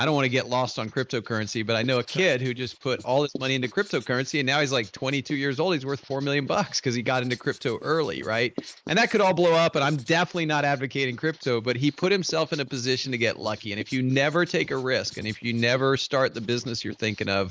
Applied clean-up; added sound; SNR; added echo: neural mask model Resemble Enhance denoiser.